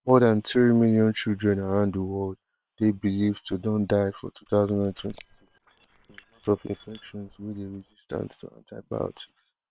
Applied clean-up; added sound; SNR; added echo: neural separator model SepFormer WHAM!.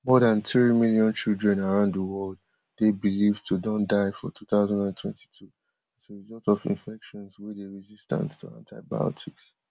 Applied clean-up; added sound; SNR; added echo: none; none; none; none.